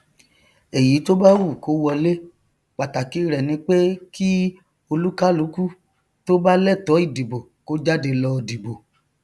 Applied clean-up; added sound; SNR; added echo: none; Cutlery, silverware; 19 dB; none.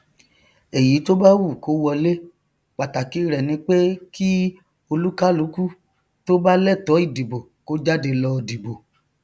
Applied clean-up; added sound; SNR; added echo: none; none; none; none.